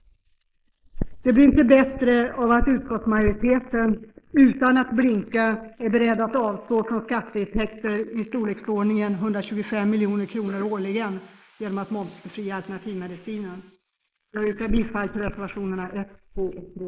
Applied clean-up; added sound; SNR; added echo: neural mask model Resemble Enhance denoiser.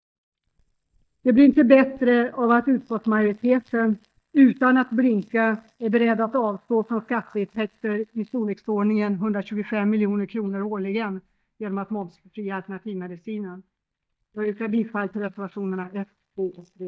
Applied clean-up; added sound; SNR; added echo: neural mask model DeepFilterNet 3.